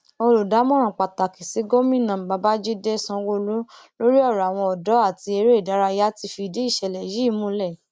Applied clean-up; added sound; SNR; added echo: none; none; none; none.